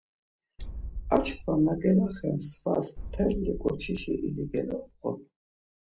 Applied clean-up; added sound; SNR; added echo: none; Boom; 10 dB; none.